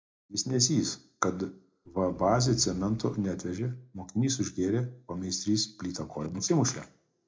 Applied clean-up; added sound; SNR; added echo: none; Growling; 19 dB; reverberation time 0.3 s.